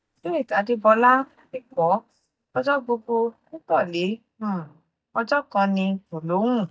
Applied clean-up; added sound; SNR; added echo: neural mask model DeepFilterNet 3.